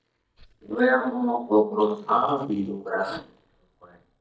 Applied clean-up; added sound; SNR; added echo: neural mask model DeepFilterNet 3.